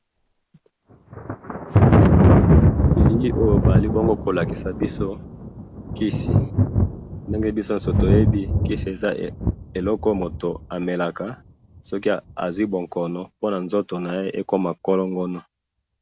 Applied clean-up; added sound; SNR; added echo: none; Thunder; -4 dB; none.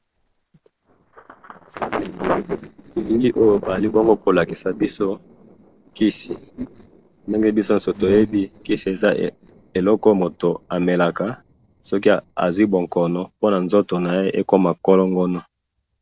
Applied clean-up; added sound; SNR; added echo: neural separator model SepFormer DNS4.